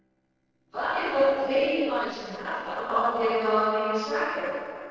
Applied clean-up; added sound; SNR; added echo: neural separator model SepFormer DNS4.